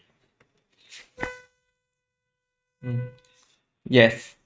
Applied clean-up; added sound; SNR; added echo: neural mask model RNNoise.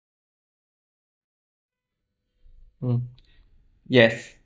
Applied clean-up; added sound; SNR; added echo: neural mask model DeepFilterNet 3.